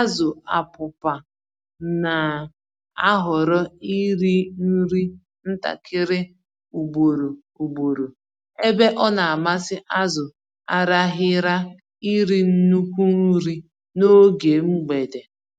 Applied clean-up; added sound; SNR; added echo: none; none; none; none.